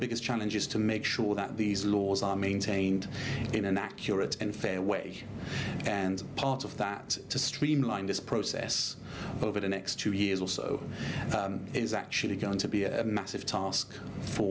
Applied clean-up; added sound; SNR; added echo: none; none; none; none.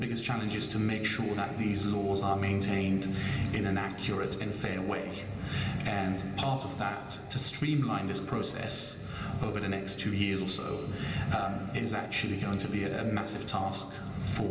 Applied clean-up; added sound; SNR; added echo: none; none; none; reverberation time 2.9 s.